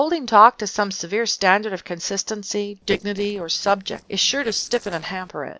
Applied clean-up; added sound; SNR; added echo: neural separator model SepFormer DNS4.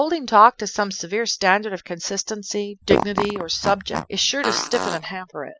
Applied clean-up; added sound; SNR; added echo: classical method spectral subtraction.